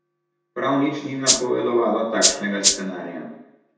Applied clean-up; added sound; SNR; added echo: none; Rattle (instrument); -4 dB; reverberation time 0.8 s.